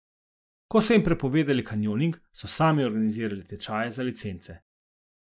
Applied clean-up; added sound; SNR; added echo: none; none; none; none.